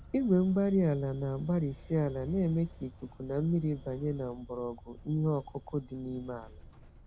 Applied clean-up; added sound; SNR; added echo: none; Motor vehicle (road); 18 dB; none.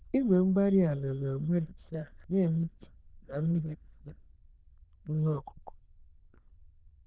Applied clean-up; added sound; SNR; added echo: neural diffusion model UNIVERSE++.